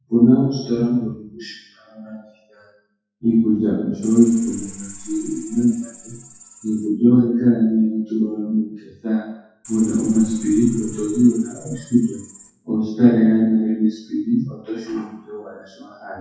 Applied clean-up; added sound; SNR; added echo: classical method WPE with log-MMSE.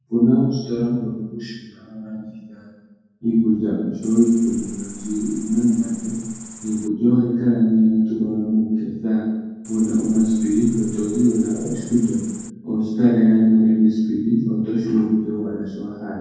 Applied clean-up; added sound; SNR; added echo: none; Cricket; 17 dB; reverberation time 1.3 s.